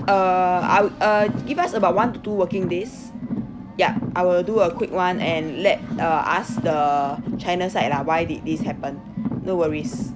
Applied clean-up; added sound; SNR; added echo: none; Car; 8 dB; none.